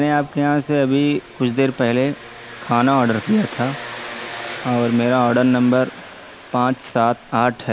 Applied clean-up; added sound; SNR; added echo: none; Engine; 16 dB; none.